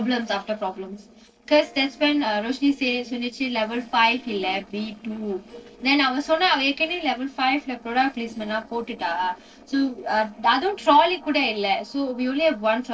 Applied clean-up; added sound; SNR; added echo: neural separator model SepFormer DNS4.